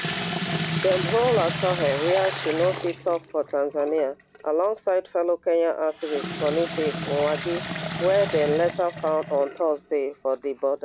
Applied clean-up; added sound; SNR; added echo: none; Sink (filling or washing) / Water tap, faucet; 8 dB; none.